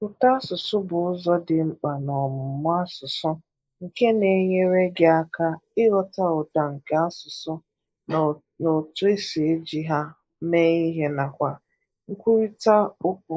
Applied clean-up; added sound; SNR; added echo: neural mask model Resemble Enhance denoiser.